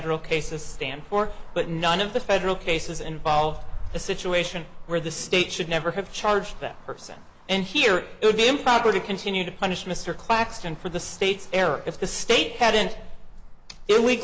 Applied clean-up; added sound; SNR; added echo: none; Traffic noise, roadway noise; 11 dB; none.